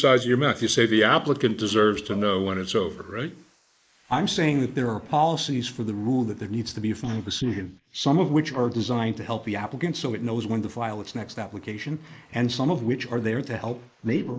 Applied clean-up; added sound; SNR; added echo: neural mask model Resemble Enhance denoiser.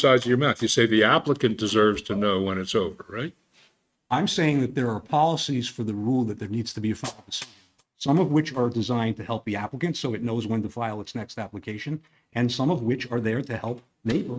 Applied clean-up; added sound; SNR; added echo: neural mask model RNNoise.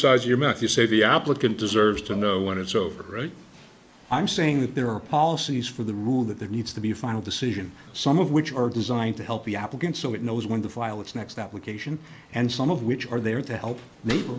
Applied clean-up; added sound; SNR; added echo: none; none; none; none.